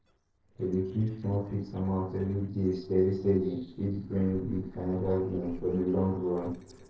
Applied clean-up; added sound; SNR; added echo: neural separator model SepFormer DNS4.